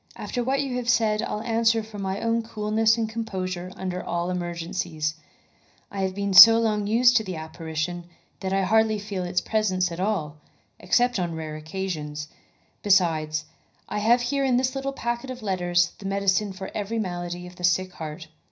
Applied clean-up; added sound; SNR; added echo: none; none; none; reverberation time 0.4 s.